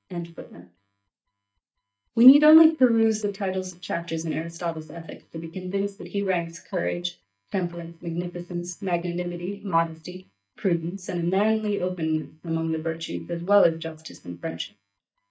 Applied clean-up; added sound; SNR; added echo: neural mask model DeepFilterNet 3.